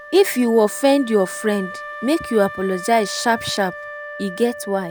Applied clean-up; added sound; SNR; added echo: none; Wind instrument, woodwind instrument; 13 dB; none.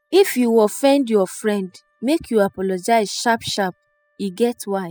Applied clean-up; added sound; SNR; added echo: classical method spectral subtraction.